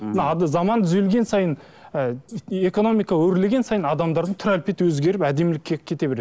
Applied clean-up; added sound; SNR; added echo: neural mask model Resemble Enhance denoiser.